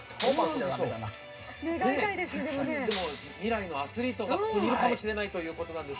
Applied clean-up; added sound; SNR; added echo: none; Clapping; 9 dB; reverberation time 0.2 s.